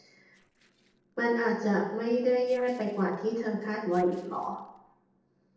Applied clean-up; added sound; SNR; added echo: neural separator model SepFormer DNS4.